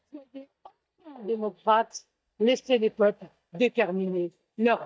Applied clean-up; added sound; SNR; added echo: neural mask model DeepFilterNet 3.